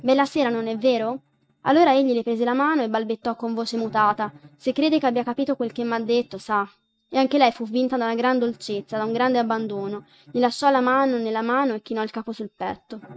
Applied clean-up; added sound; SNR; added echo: neural mask model RNNoise.